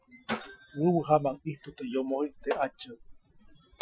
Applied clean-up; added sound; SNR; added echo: classical method Wiener filter.